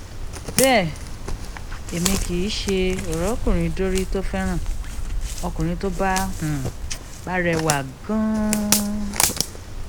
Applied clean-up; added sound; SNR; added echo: none; Walk, footsteps; 1 dB; none.